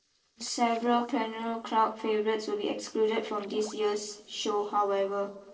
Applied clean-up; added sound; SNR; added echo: neural separator model SepFormer DNS4.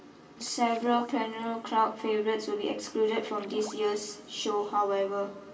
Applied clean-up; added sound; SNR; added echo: none; Water / Splash, splatter; 19 dB; reverberation time 2.7 s.